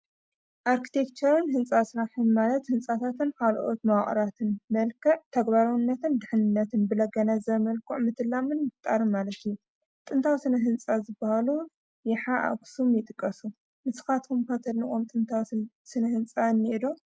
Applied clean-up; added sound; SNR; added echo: none; none; none; none.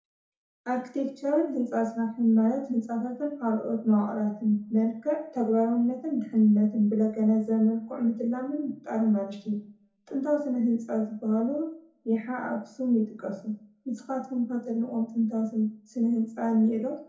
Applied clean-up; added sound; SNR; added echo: none; none; none; reverberation time 0.5 s.